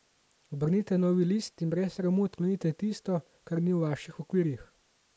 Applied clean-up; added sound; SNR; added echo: none; none; none; none.